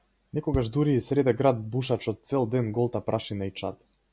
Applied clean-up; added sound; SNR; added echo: none; Bass drum; 15 dB; none.